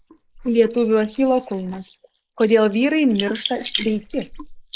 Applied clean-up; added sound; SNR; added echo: neural mask model Resemble Enhance denoiser.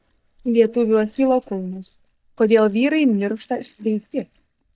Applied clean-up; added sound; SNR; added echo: neural mask model DeepFilterNet 3.